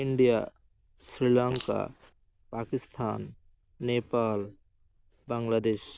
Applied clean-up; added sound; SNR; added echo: neural diffusion model UNIVERSE++.